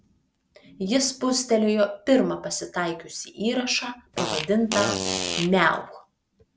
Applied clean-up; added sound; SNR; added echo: none; Fart; 3 dB; none.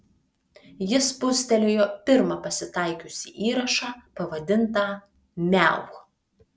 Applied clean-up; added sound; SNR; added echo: none; none; none; none.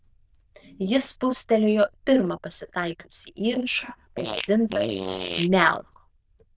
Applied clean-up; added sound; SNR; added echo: neural diffusion model UNIVERSE++.